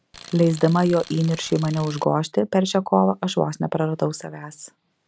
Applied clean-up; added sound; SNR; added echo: none; Tools; 19 dB; none.